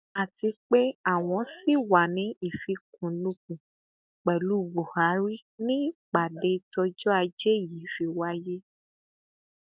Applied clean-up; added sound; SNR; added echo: none; none; none; none.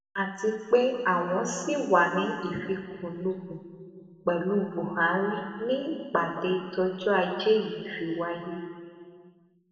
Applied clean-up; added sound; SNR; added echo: none; none; none; reverberation time 2.2 s.